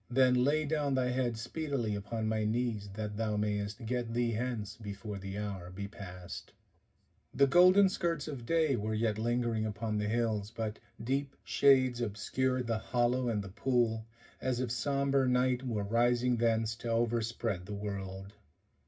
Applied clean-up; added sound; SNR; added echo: none; none; none; reverberation time 0.4 s.